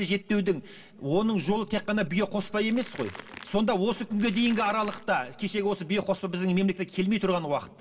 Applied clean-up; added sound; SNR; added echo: none; Crackle; 17 dB; reverberation time 1.7 s.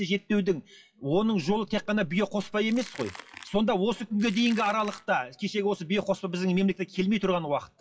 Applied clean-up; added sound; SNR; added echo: classical method WPE with log-MMSE.